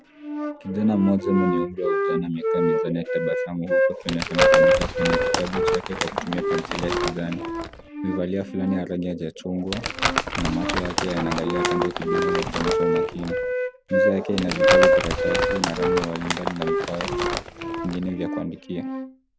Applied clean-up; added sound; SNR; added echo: none; Crumpling, crinkling + Wind instrument, woodwind instrument; -4 dB; none.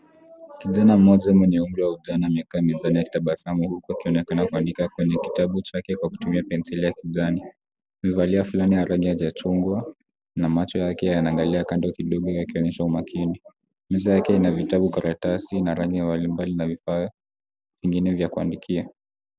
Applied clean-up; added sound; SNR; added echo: none; none; none; none.